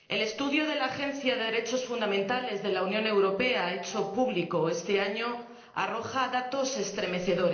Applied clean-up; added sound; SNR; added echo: neural separator model SepFormer DNS4.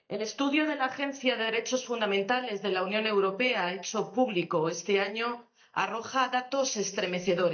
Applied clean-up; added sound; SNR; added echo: neural mask model DeepFilterNet 3.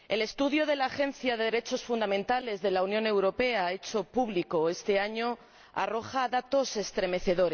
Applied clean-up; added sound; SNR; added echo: none; none; none; none.